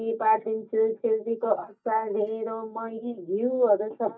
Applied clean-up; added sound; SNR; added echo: neural mask model DeepFilterNet 3.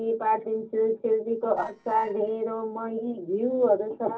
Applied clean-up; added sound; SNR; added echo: neural separator model SepFormer DNS4.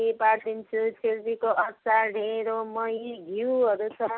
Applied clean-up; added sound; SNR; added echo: none; none; none; none.